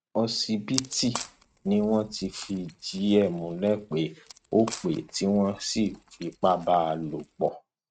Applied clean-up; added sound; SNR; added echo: neural mask model RNNoise.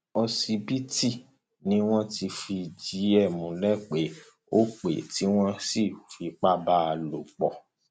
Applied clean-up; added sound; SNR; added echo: none; none; none; none.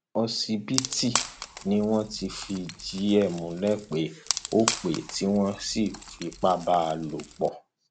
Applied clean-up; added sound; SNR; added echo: none; Wood; 9 dB; none.